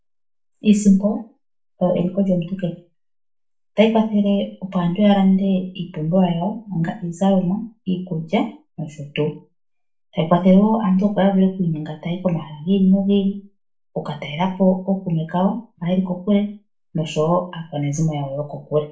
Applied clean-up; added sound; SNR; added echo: none; none; none; reverberation time 0.3 s.